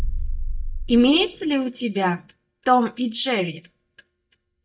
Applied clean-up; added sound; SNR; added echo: neural mask model DeepFilterNet 3.